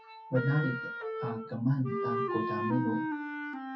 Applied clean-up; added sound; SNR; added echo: classical method WPE with log-MMSE.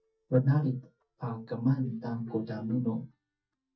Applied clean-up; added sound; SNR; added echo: neural mask model DeepFilterNet 3.